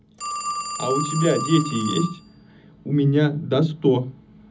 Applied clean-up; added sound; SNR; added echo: none; Telephone; 9 dB; reverberation time 0.4 s.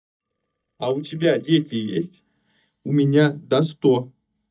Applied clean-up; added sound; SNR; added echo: neural mask model DeepFilterNet 3.